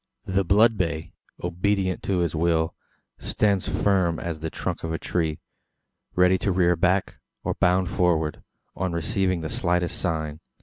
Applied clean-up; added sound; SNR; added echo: none; none; none; none.